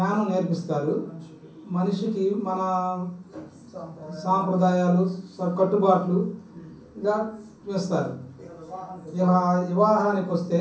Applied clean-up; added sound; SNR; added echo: none; none; none; reverberation time 0.6 s.